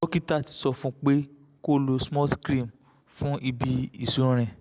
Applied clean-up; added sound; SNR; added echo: none; none; none; none.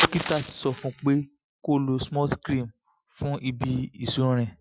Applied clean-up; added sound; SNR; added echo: classical method Wiener filter.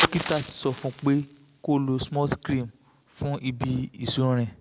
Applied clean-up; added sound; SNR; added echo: none; Fire; 8 dB; none.